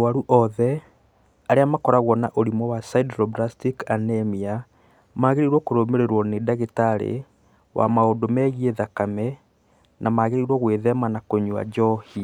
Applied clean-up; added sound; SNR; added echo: none; none; none; none.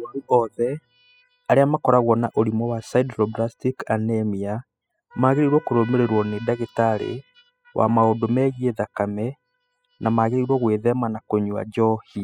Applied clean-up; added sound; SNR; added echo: classical method spectral subtraction.